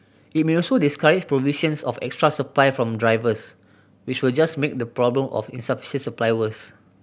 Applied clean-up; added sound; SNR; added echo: none; none; none; none.